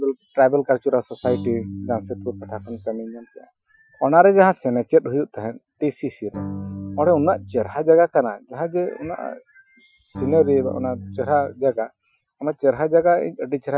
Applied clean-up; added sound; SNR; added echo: classical method Wiener filter.